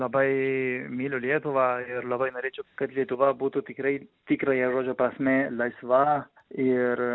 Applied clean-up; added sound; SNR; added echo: none; none; none; none.